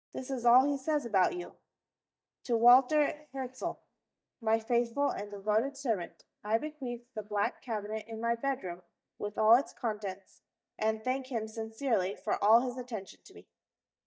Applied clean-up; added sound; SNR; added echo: neural mask model DeepFilterNet 3.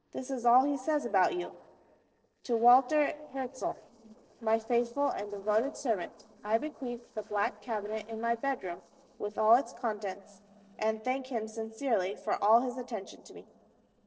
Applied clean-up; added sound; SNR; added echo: neural separator model SepFormer DNS4.